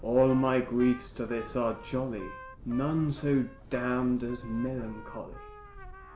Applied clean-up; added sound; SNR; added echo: none; Trumpet; 19 dB; none.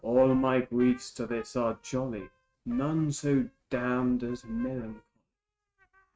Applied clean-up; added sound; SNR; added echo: neural mask model RNNoise.